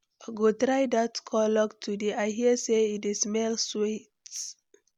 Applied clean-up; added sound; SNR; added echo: none; none; none; none.